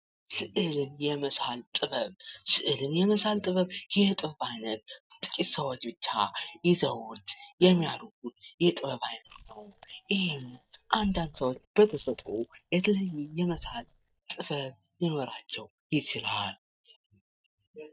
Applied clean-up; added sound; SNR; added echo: neural mask model DeepFilterNet 3.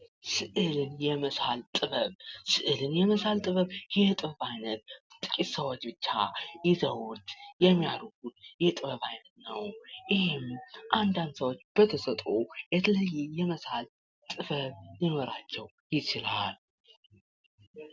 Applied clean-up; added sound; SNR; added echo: none; none; none; none.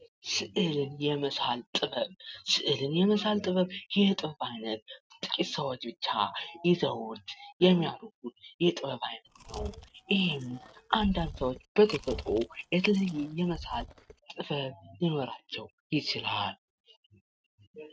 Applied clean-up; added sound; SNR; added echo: neural mask model RNNoise.